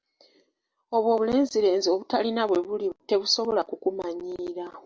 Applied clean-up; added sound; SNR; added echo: none; none; none; none.